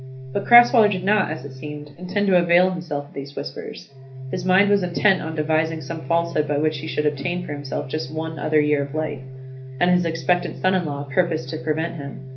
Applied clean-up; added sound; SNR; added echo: none; Organ; 13 dB; reverberation time 0.3 s.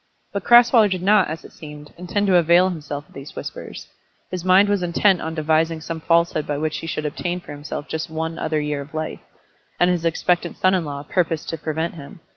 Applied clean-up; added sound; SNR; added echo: none; none; none; none.